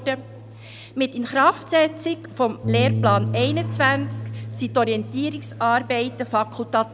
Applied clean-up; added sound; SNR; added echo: none; Bass guitar; 7 dB; none.